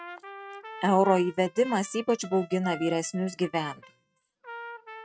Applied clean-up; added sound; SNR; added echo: neural mask model RNNoise.